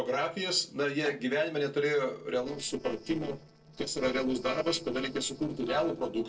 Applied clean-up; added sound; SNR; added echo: neural separator model SepFormer DNS4.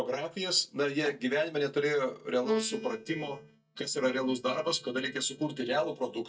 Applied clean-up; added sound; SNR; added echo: neural mask model DeepFilterNet 3.